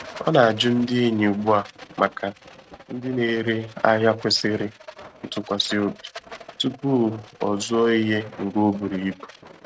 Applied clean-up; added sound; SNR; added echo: neural mask model RNNoise.